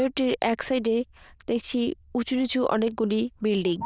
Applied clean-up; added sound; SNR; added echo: neural diffusion model UNIVERSE++.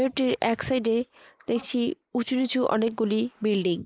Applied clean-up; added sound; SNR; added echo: neural mask model Resemble Enhance denoiser.